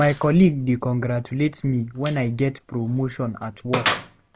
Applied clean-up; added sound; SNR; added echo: none; Gunshot, gunfire; 10 dB; none.